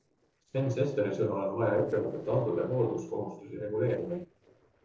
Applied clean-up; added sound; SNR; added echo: neural separator model SepFormer DNS4.